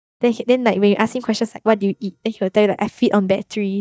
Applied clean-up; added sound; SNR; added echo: neural mask model DeepFilterNet 3.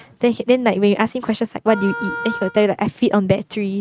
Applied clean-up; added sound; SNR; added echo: neural mask model RNNoise.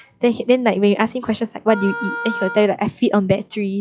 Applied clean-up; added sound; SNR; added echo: classical method log-MMSE.